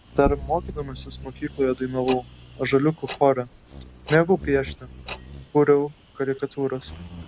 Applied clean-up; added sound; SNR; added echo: none; Tick-tock + Bird vocalization, bird call, bird song; 13 dB; none.